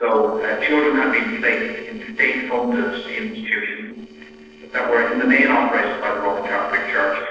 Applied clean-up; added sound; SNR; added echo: neural separator model SepFormer DNS4.